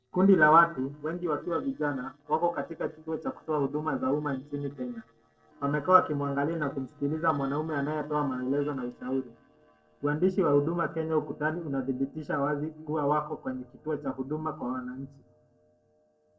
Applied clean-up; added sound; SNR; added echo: neural separator model SepFormer DNS4.